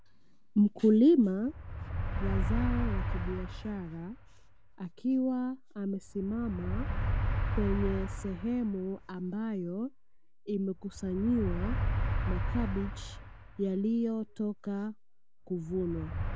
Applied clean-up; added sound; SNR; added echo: none; Motor vehicle (road); 3 dB; none.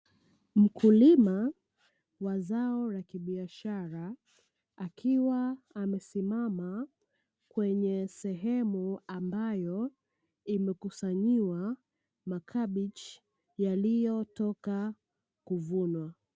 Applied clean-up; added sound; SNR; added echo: none; none; none; none.